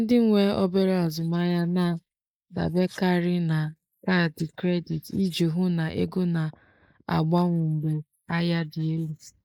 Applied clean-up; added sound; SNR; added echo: neural mask model Resemble Enhance denoiser.